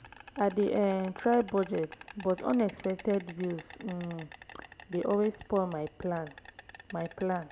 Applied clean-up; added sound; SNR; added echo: none; Insect; 14 dB; none.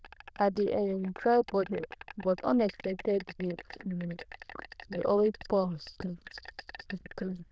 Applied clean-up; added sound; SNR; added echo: neural diffusion model UNIVERSE++.